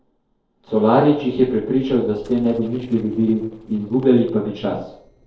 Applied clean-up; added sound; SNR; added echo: neural separator model SepFormer DNS4.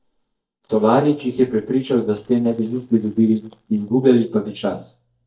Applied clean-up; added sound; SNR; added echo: neural mask model DeepFilterNet 3.